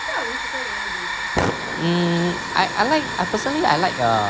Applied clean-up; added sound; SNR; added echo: none; Hiss / Fire; 3 dB; none.